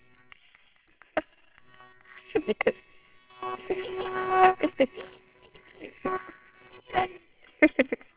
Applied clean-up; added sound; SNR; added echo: neural separator model SepFormer WHAMR!.